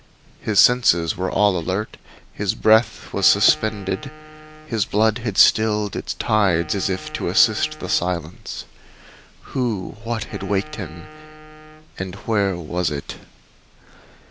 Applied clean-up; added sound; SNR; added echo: none; Wind instrument, woodwind instrument; 19 dB; none.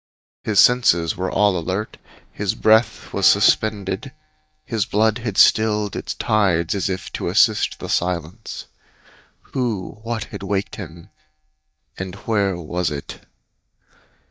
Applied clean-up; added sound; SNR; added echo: neural mask model DeepFilterNet 3.